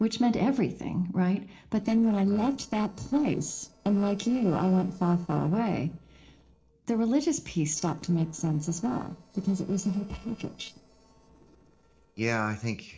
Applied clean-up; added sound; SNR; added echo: neural separator model SepFormer DNS4.